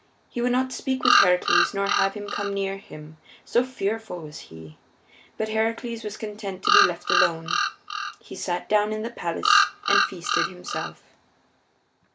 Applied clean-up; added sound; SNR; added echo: none; Bird vocalization, bird call, bird song; -5 dB; none.